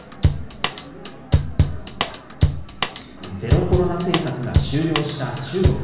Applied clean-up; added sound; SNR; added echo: none; Drum / Drum kit; -3 dB; reverberation time 1.1 s.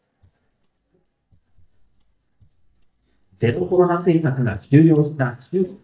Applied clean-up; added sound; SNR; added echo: neural mask model DeepFilterNet 3.